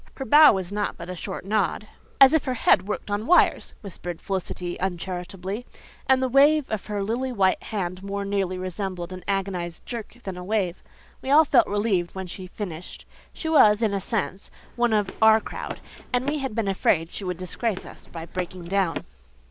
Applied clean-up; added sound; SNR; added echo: none; Run; 14 dB; none.